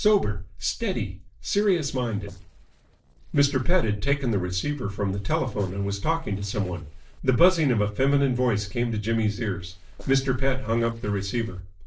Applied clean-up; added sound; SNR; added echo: neural separator model SepFormer DNS4.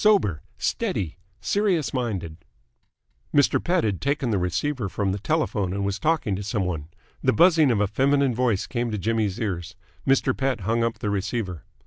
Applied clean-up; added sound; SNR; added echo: none; none; none; none.